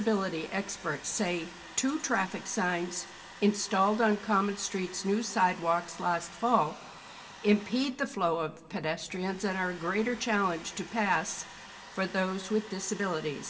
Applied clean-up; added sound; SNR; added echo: none; Domestic sounds, home sounds; 18 dB; reverberation time 1.5 s.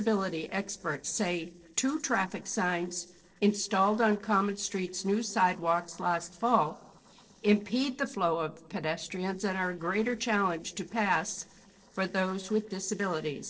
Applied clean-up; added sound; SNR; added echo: neural separator model SepFormer DNS4.